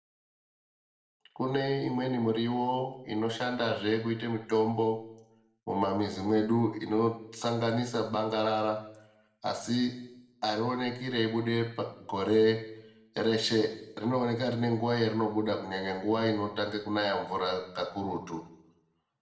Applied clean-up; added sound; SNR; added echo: none; none; none; reverberation time 0.6 s.